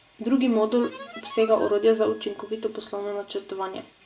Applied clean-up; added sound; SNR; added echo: none; Harmonica; 17 dB; reverberation time 0.3 s.